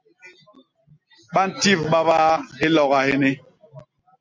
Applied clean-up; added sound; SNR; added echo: none; none; none; none.